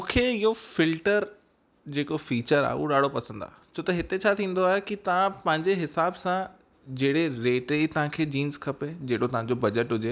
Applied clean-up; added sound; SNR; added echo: none; none; none; none.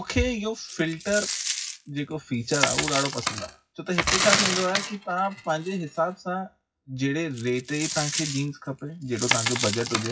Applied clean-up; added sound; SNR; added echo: classical method WPE with log-MMSE.